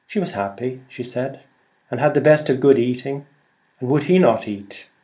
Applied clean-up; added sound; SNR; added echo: none; none; none; none.